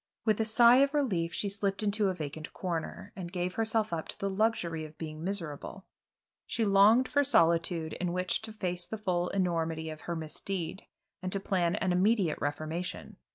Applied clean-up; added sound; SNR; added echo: none; none; none; none.